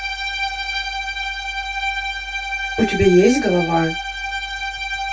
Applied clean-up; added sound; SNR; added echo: none; Bowed string instrument; 4 dB; reverberation time 0.1 s.